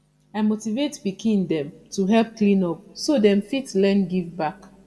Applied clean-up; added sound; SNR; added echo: none; none; none; reverberation time 1.0 s.